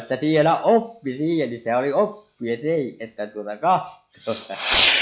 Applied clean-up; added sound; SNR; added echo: classical method log-MMSE.